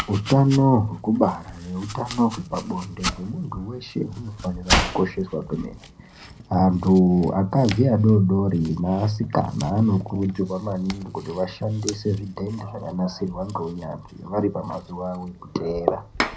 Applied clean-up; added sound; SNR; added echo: none; Domestic sounds, home sounds; 11 dB; reverberation time 0.4 s.